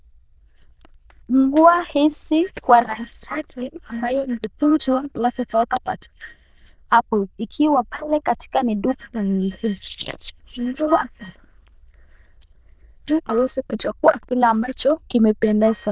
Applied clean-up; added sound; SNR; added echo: neural diffusion model UNIVERSE++.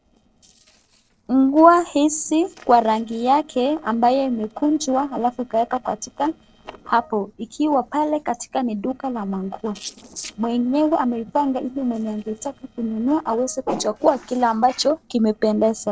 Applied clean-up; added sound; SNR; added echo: neural separator model SepFormer DNS4.